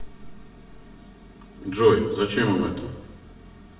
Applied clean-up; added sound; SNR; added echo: none; none; none; reverberation time 1.0 s.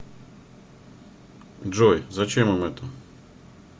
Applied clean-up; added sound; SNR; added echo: none; none; none; none.